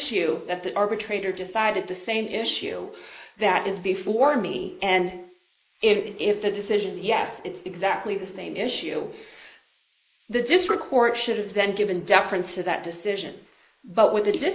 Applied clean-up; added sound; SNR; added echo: neural mask model Resemble Enhance denoiser.